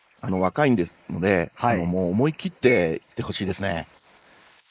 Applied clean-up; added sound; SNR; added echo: neural mask model Resemble Enhance denoiser.